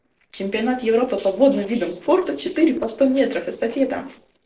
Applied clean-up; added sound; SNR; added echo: neural separator model SepFormer DNS4.